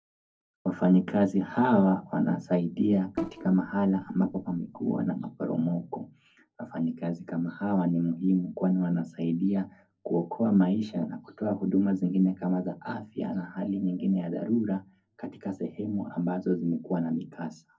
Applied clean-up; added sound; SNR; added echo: neural separator model SepFormer DNS4.